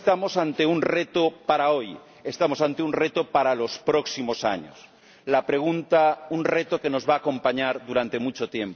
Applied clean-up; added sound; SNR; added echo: none; none; none; none.